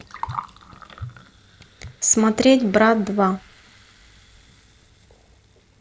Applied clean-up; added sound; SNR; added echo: none; Gurgling; 17 dB; none.